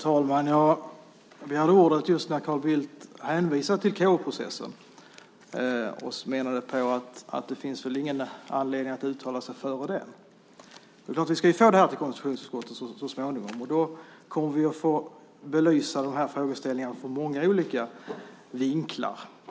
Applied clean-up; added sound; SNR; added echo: none; none; none; none.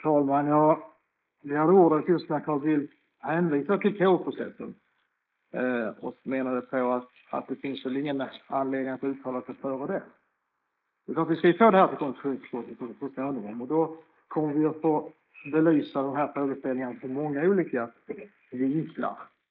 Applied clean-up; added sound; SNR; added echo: neural mask model Resemble Enhance denoiser.